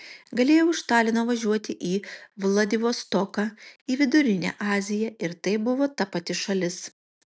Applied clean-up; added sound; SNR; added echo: none; none; none; none.